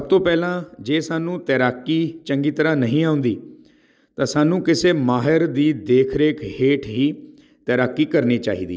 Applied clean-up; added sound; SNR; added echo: none; none; none; none.